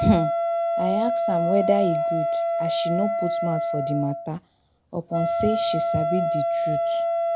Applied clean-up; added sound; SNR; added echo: none; Wind instrument, woodwind instrument; -2 dB; none.